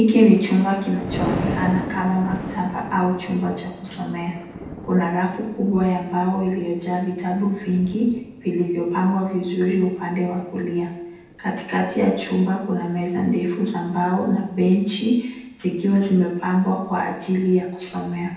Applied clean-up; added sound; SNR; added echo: none; Thunder; 14 dB; reverberation time 0.8 s.